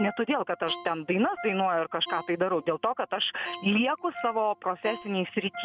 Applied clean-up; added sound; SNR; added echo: none; Ringtone; 16 dB; none.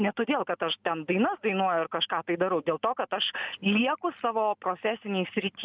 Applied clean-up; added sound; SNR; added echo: none; none; none; none.